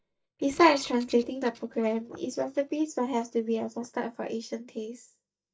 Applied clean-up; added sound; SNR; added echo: neural mask model DeepFilterNet 3.